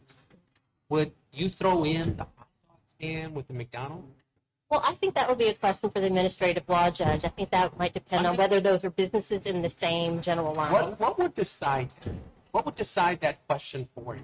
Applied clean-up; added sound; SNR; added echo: neural mask model RNNoise.